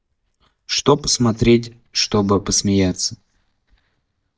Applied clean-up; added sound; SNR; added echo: neural mask model DeepFilterNet 3.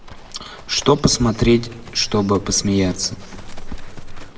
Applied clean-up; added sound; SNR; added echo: none; Livestock, farm animals, working animals; 12 dB; reverberation time 1.3 s.